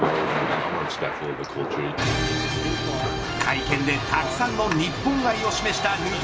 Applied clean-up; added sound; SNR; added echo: none; Thunder / Rain; 6 dB; reverberation time 0.4 s.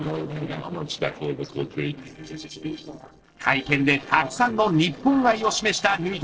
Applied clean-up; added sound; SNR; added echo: neural separator model SepFormer DNS4.